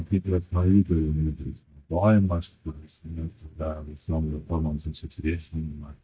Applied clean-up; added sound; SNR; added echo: neural mask model DeepFilterNet 3.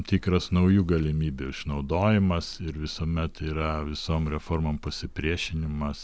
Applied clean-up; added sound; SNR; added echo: none; none; none; none.